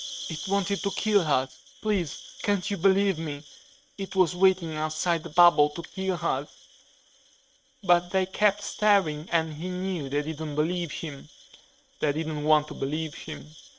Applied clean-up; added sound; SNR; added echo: neural mask model RNNoise.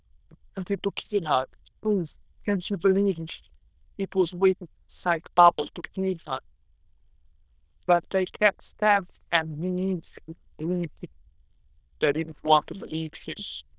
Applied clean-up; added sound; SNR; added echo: neural diffusion model UNIVERSE++.